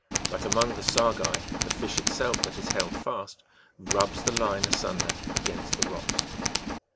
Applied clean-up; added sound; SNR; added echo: none; Tools; -2 dB; none.